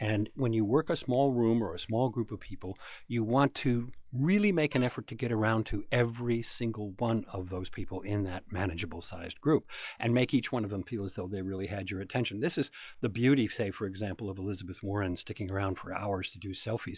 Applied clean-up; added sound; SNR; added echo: classical method log-MMSE.